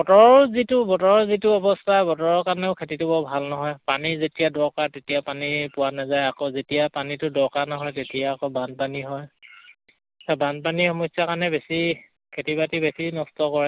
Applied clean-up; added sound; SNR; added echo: none; none; none; none.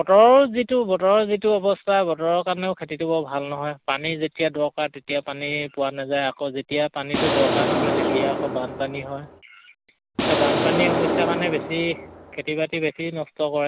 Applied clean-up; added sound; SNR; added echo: none; Explosion; 1 dB; none.